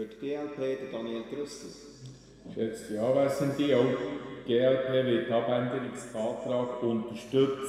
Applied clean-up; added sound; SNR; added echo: none; none; none; reverberation time 2.2 s.